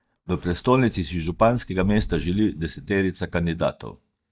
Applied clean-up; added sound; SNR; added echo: neural mask model DeepFilterNet 3.